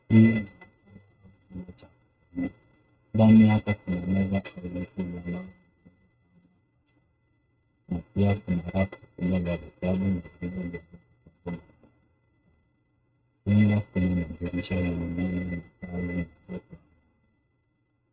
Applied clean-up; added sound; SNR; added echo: neural mask model RNNoise.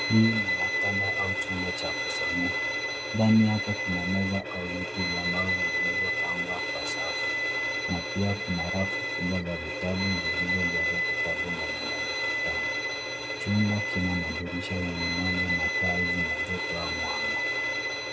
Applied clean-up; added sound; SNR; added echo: none; Bowed string instrument; -2 dB; none.